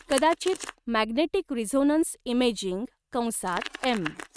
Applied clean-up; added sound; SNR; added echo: neural mask model RNNoise.